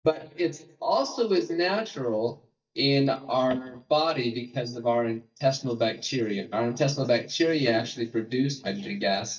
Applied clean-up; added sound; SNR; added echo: neural mask model DeepFilterNet 3.